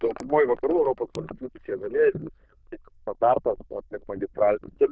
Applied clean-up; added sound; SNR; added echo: neural diffusion model UNIVERSE++.